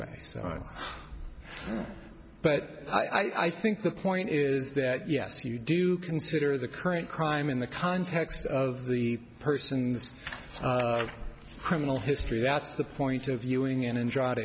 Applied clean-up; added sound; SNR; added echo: none; none; none; none.